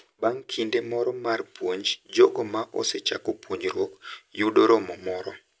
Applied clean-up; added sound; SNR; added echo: none; none; none; none.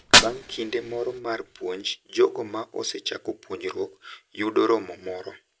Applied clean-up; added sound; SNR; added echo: none; Fire; 0 dB; none.